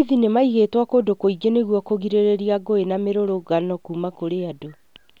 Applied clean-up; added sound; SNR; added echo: none; none; none; none.